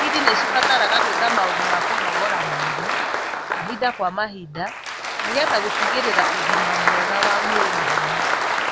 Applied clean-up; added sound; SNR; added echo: none; Applause; -5 dB; none.